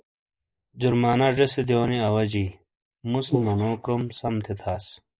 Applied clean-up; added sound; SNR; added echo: neural mask model Resemble Enhance denoiser.